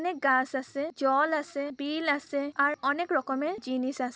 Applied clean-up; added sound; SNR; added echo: none; none; none; none.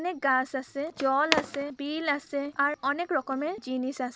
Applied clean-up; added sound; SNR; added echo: none; Skateboard; 9 dB; none.